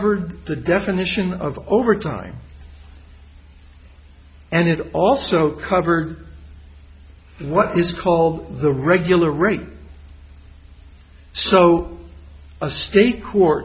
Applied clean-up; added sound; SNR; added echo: none; none; none; none.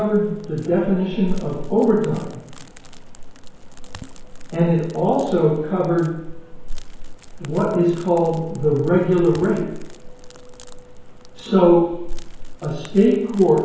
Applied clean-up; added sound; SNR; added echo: none; Crackle; 10 dB; reverberation time 1.0 s.